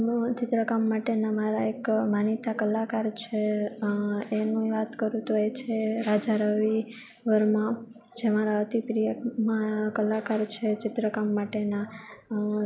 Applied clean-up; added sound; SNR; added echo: none; none; none; none.